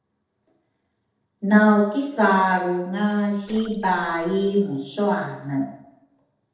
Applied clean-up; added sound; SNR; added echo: neural separator model SepFormer DNS4.